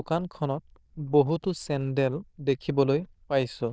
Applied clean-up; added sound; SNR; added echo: neural diffusion model UNIVERSE++.